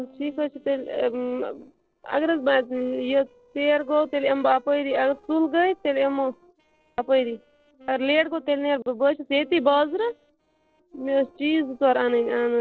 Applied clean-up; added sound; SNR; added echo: neural separator model SepFormer DNS4.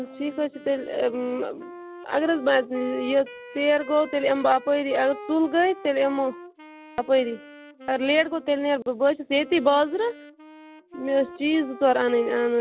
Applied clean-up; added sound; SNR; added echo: none; Wind instrument, woodwind instrument; 18 dB; none.